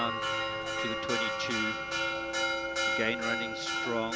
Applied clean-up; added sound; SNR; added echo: none; Church bell; -5 dB; none.